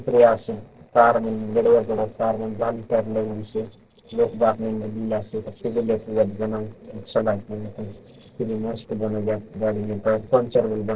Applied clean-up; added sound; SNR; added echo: neural separator model SepFormer DNS4.